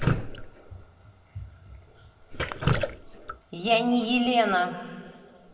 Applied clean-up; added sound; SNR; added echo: none; Drip; 4 dB; reverberation time 2.1 s.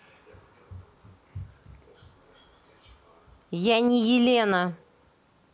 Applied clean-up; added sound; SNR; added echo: none; none; none; none.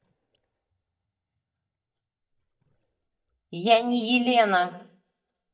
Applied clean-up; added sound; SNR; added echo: neural mask model DeepFilterNet 3.